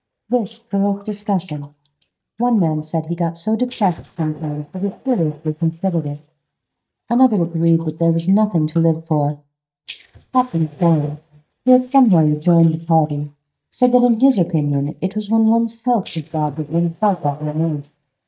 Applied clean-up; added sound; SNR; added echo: neural mask model DeepFilterNet 3.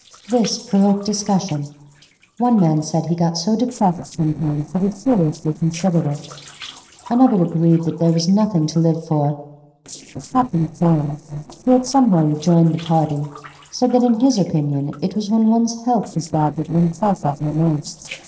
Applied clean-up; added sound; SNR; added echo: neural separator model SepFormer DNS4.